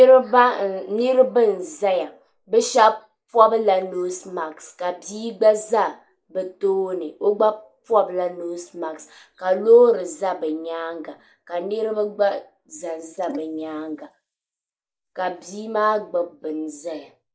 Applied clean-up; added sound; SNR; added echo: neural mask model Resemble Enhance denoiser.